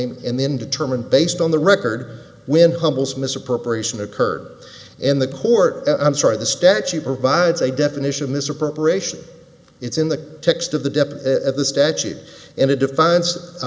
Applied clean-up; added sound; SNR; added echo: none; none; none; none.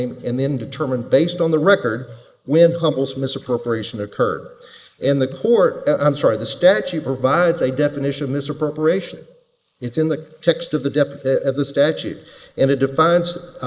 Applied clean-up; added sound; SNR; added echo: neural mask model Resemble Enhance denoiser.